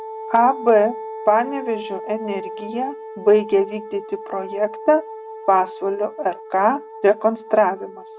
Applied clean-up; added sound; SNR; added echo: none; Wind instrument, woodwind instrument; 13 dB; none.